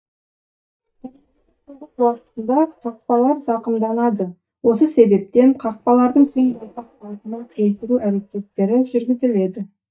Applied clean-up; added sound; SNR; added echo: neural mask model DeepFilterNet 3.